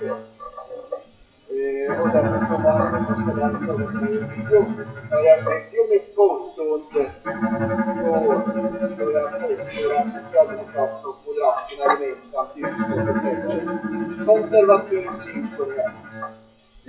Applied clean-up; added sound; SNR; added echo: classical method WPE with log-MMSE.